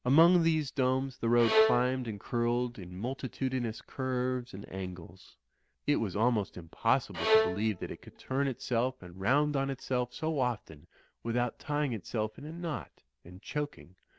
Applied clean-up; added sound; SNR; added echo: none; Bowed string instrument; 2 dB; none.